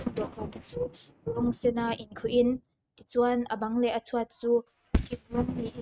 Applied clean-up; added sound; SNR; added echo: neural mask model RNNoise.